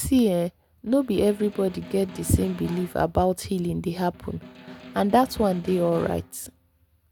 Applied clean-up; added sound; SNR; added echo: none; Snare drum; 19 dB; none.